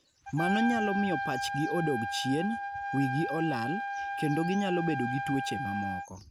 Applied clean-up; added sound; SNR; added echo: none; Trumpet; 3 dB; none.